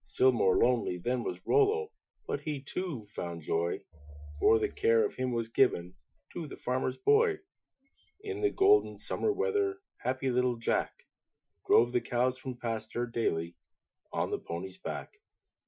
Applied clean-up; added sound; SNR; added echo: classical method Wiener filter.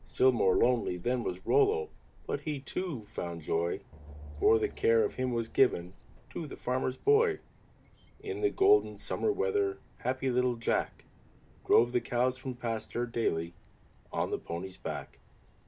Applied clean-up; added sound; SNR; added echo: none; Drum + Bird vocalization, bird call, bird song; 20 dB; none.